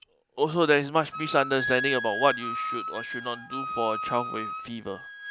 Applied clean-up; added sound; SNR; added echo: none; Wind instrument, woodwind instrument; 6 dB; none.